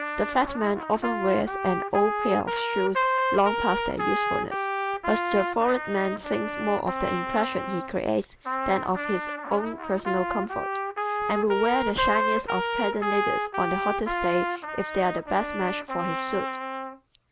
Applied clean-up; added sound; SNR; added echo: none; Trumpet; 2 dB; none.